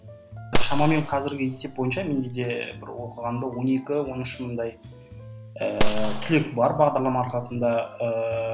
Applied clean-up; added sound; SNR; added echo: none; Gunshot, gunfire; -2 dB; none.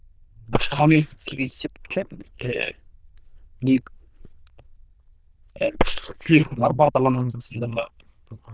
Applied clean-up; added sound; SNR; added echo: neural diffusion model UNIVERSE++.